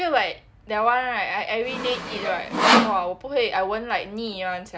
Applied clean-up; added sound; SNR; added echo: none; Sawing; -2 dB; none.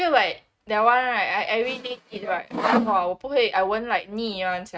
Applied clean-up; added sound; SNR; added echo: neural mask model RNNoise.